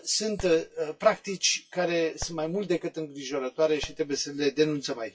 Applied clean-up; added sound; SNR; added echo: classical method WPE with log-MMSE.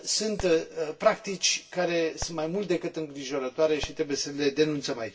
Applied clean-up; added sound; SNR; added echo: none; Fireworks; 17 dB; reverberation time 0.2 s.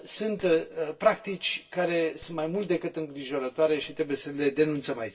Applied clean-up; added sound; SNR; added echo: neural separator model SepFormer DNS4.